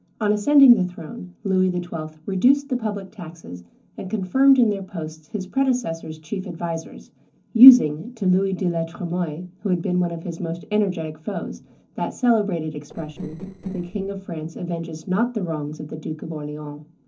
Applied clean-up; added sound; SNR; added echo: neural separator model SepFormer DNS4.